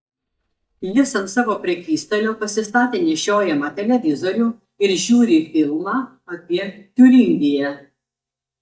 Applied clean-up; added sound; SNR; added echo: neural mask model DeepFilterNet 3.